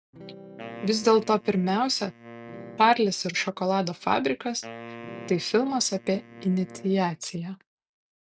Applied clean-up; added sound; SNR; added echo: neural mask model RNNoise.